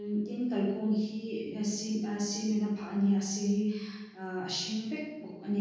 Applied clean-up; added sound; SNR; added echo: none; none; none; reverberation time 1.3 s.